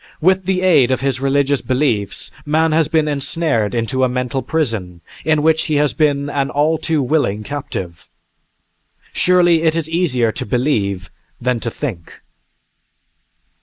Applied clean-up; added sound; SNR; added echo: neural mask model Resemble Enhance denoiser.